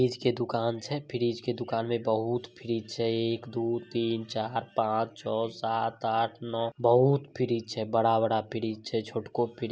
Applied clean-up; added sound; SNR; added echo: none; none; none; none.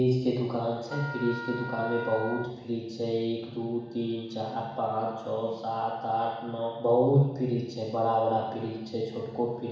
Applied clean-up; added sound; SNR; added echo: none; Wind instrument, woodwind instrument; 10 dB; reverberation time 1.1 s.